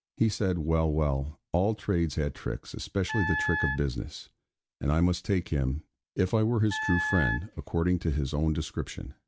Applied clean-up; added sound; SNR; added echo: none; Wind instrument, woodwind instrument; 4 dB; none.